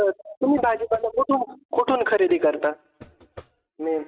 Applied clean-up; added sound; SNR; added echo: neural mask model RNNoise.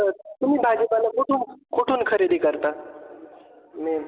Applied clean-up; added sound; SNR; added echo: none; none; none; none.